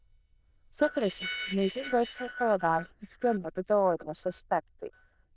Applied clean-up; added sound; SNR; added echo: neural diffusion model UNIVERSE++.